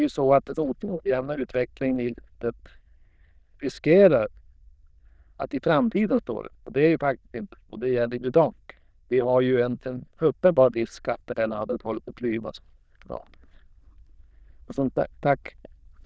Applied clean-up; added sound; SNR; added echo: neural diffusion model UNIVERSE++.